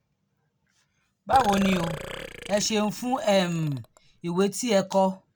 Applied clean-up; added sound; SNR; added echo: none; Burping, eructation; 10 dB; none.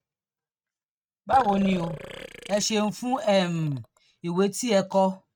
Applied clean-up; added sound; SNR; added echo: neural mask model RNNoise.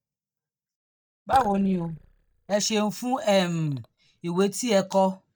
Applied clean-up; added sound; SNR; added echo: neural mask model DeepFilterNet 3.